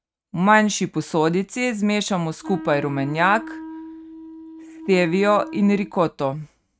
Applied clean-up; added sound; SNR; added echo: neural mask model RNNoise.